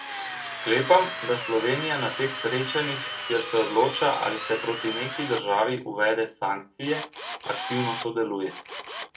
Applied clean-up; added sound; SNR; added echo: none; Drill; 8 dB; reverberation time 0.2 s.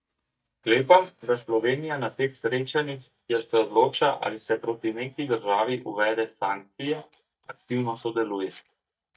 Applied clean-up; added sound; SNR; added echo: neural mask model DeepFilterNet 3.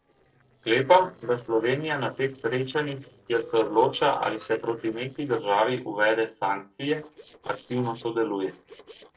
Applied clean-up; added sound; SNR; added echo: neural separator model SepFormer DNS4.